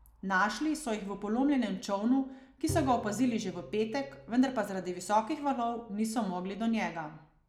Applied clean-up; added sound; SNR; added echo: none; Bowed string instrument; 14 dB; none.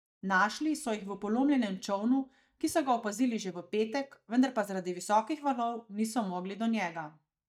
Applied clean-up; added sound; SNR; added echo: neural mask model DeepFilterNet 3.